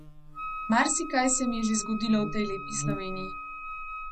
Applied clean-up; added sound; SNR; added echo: none; Buzz + Wind instrument, woodwind instrument; 7 dB; none.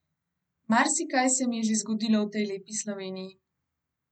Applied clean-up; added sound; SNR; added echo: none; none; none; none.